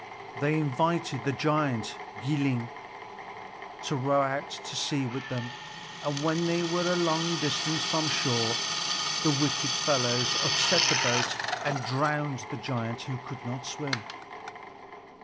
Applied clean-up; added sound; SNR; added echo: none; Drill; 2 dB; none.